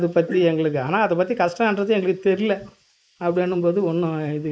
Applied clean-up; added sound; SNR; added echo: neural mask model Resemble Enhance denoiser.